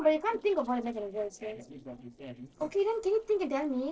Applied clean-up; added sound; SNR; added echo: neural separator model SepFormer DNS4.